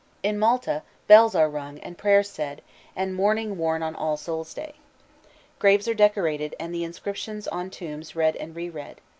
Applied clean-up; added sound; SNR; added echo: none; none; none; none.